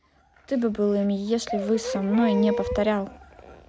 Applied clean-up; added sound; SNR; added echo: none; none; none; none.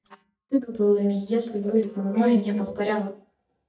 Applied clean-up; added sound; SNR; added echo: neural mask model DeepFilterNet 3.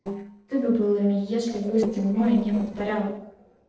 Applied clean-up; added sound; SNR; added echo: neural separator model SepFormer DNS4.